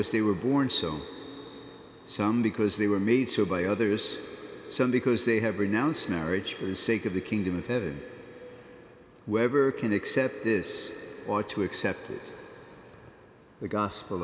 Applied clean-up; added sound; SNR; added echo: none; none; none; none.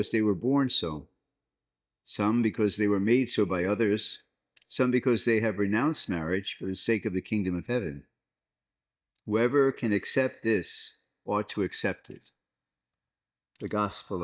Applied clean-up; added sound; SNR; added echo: neural mask model DeepFilterNet 3.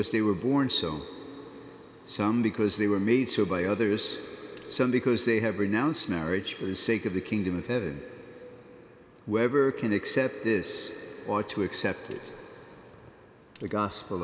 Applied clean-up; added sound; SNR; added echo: neural mask model Resemble Enhance denoiser.